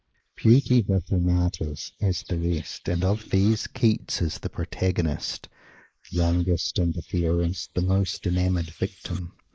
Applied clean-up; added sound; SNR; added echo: neural mask model Resemble Enhance denoiser.